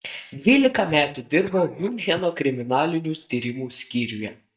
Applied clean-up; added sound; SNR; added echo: neural mask model DeepFilterNet 3.